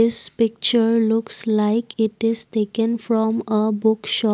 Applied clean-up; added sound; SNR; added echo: none; none; none; none.